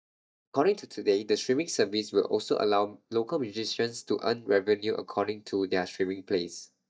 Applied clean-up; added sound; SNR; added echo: neural mask model DeepFilterNet 3.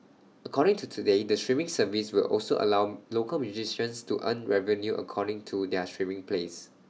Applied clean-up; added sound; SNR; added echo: none; none; none; none.